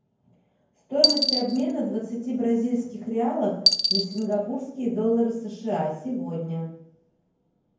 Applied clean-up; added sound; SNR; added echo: none; Coin (dropping); 0 dB; reverberation time 0.9 s.